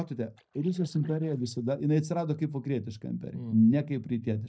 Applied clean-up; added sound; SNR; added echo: neural mask model DeepFilterNet 3.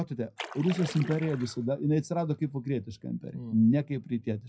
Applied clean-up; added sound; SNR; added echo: classical method WPE with log-MMSE.